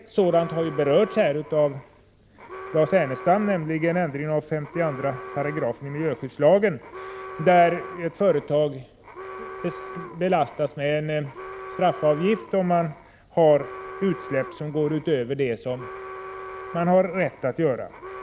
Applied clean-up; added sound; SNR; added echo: none; Alarm; 15 dB; none.